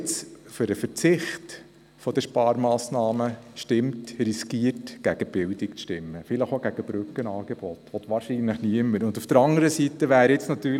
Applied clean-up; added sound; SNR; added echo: none; none; none; none.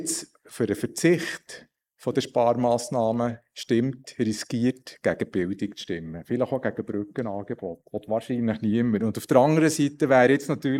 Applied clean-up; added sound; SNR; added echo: neural mask model Resemble Enhance denoiser.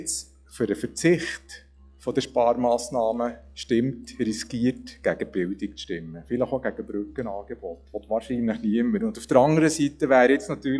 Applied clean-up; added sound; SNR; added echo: classical method log-MMSE.